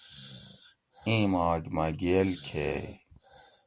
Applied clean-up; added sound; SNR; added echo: none; none; none; none.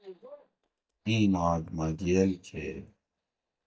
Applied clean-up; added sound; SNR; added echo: neural mask model DeepFilterNet 3.